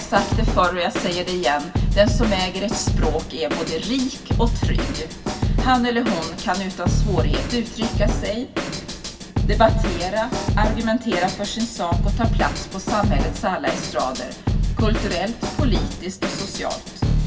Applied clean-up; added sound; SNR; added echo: none; Drum kit; -1 dB; reverberation time 0.1 s.